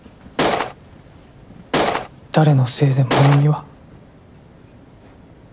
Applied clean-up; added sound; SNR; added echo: none; Gunshot, gunfire; -2 dB; none.